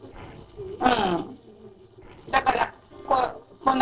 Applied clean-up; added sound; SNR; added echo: neural separator model SepFormer DNS4.